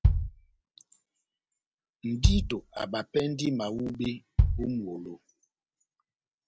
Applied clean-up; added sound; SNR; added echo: none; Bass drum; -3 dB; none.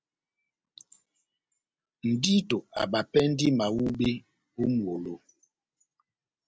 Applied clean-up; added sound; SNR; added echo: none; none; none; none.